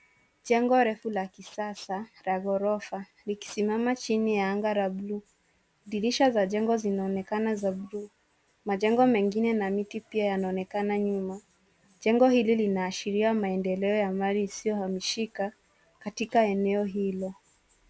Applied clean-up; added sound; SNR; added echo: none; none; none; none.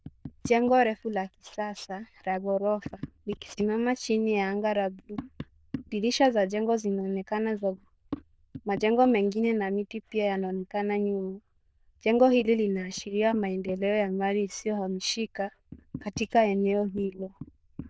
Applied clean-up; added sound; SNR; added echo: neural diffusion model UNIVERSE++.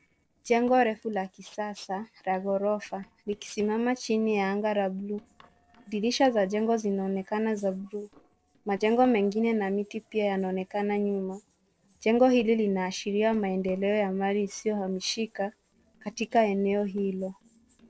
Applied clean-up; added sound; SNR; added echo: neural separator model SepFormer DNS4.